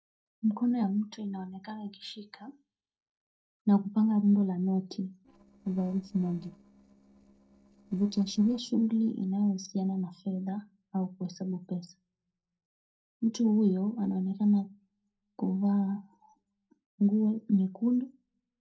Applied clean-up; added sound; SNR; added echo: neural separator model SepFormer DNS4.